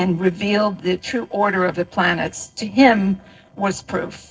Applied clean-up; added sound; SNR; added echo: neural separator model SepFormer DNS4.